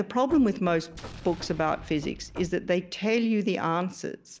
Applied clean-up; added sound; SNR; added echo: none; Explosion + Knock / Wood; 18 dB; none.